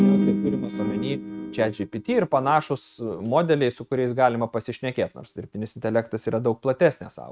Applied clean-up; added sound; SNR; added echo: neural mask model RNNoise.